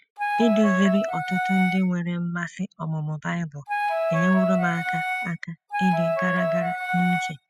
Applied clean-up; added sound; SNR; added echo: classical method spectral subtraction.